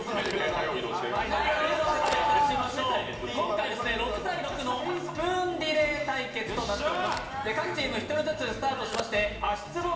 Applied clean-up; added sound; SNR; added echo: none; Crack; 18 dB; reverberation time 1.2 s.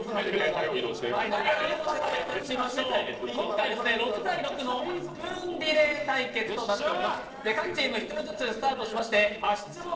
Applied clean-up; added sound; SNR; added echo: neural separator model SepFormer DNS4.